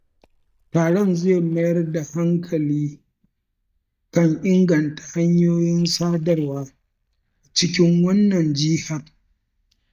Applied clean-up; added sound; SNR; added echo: neural mask model DeepFilterNet 3.